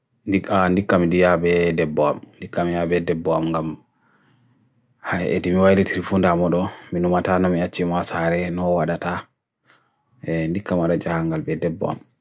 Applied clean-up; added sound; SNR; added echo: none; none; none; none.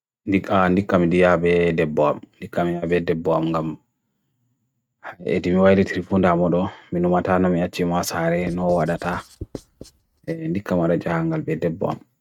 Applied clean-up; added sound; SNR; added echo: neural mask model RNNoise.